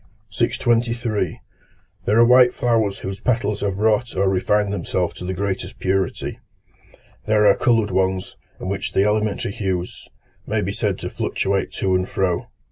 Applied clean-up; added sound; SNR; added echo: none; none; none; none.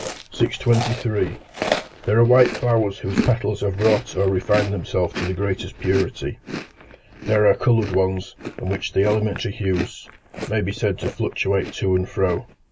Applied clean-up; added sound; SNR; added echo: none; Chewing, mastication; 10 dB; none.